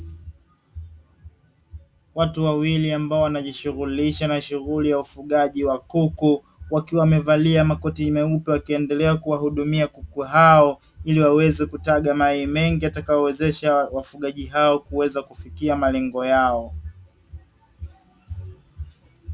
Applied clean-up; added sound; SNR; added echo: none; none; none; none.